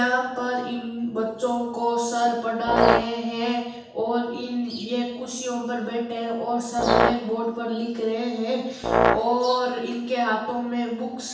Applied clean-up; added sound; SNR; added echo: none; Brass instrument; -2 dB; reverberation time 0.9 s.